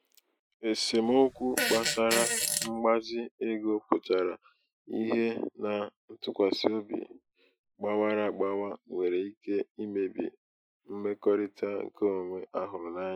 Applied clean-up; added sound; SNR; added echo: classical method Wiener filter.